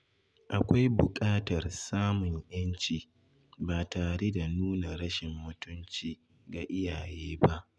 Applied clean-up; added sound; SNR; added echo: none; none; none; none.